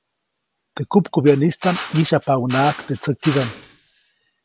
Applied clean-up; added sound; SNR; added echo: none; Drill; 13 dB; none.